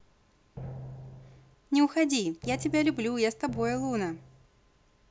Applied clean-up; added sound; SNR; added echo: none; Drum; 12 dB; none.